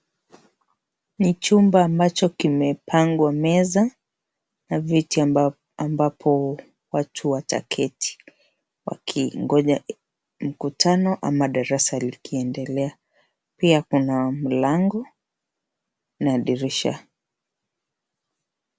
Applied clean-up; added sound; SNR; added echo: none; none; none; none.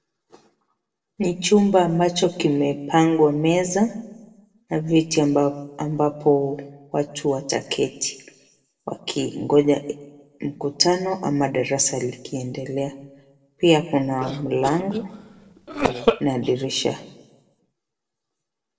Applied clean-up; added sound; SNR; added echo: neural separator model SepFormer DNS4.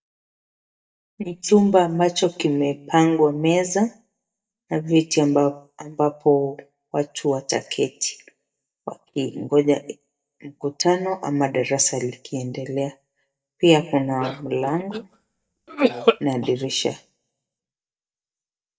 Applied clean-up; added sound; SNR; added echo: neural mask model DeepFilterNet 3.